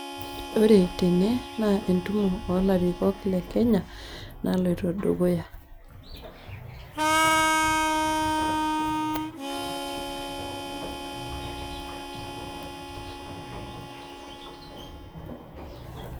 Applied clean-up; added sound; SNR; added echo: none; Harmonica; 3 dB; none.